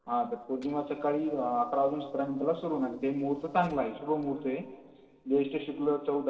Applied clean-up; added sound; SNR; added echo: neural separator model SepFormer DNS4.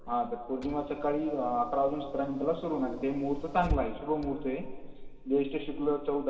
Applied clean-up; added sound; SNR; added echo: none; Engine / Car; 9 dB; reverberation time 2.0 s.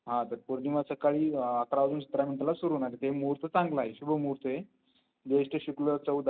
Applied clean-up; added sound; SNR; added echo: none; none; none; none.